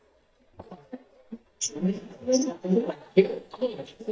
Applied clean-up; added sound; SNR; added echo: neural mask model DeepFilterNet 3.